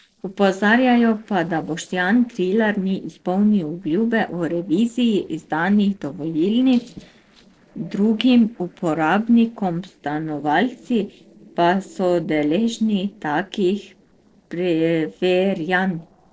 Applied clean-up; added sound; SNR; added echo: neural separator model SepFormer DNS4.